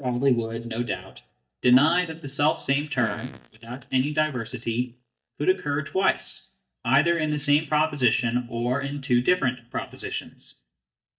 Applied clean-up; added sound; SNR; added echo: neural mask model DeepFilterNet 3.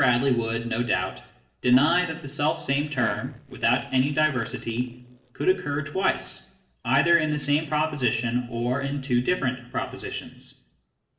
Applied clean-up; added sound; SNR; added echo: neural separator model SepFormer DNS4.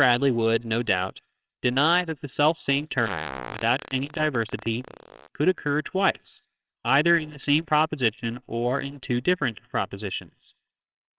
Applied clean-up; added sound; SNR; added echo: neural separator model SepFormer WHAMR!.